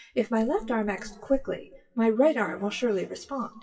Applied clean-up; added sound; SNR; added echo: classical method WPE with log-MMSE.